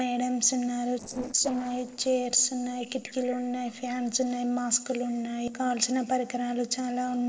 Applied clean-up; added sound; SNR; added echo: neural separator model SepFormer DNS4.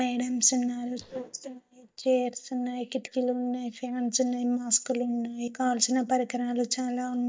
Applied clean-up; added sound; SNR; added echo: neural mask model DeepFilterNet 3.